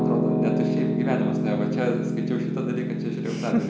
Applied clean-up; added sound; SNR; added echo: none; Piano; -4 dB; none.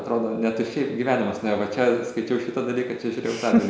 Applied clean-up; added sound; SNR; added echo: none; none; none; none.